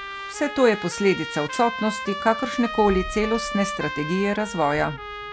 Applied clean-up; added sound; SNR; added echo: none; Trumpet; 9 dB; none.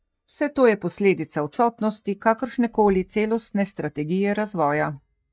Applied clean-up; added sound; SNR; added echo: neural mask model DeepFilterNet 3.